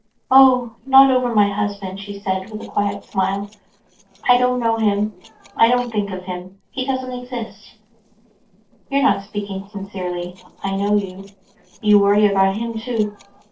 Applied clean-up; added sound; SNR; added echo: neural separator model SepFormer DNS4.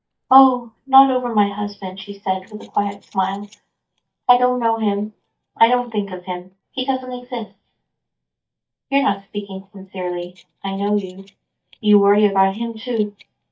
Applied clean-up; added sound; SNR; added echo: neural mask model DeepFilterNet 3.